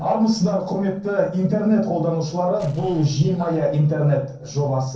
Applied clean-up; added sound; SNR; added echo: neural separator model SepFormer DNS4.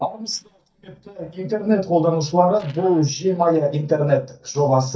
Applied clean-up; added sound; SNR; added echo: neural mask model DeepFilterNet 3.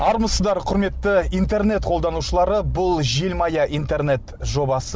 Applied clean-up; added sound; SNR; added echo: none; none; none; none.